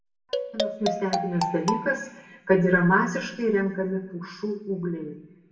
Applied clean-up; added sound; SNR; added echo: none; Marimba, xylophone; 3 dB; reverberation time 0.7 s.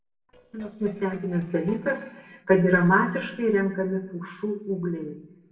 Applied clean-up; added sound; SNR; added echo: neural separator model SepFormer DNS4.